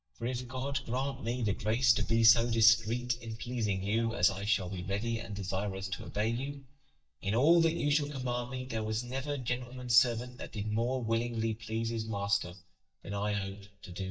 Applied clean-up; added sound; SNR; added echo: neural mask model DeepFilterNet 3.